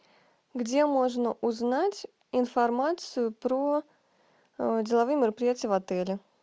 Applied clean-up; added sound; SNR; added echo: none; none; none; none.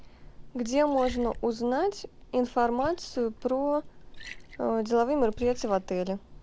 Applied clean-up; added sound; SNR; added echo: none; Liquid; 13 dB; none.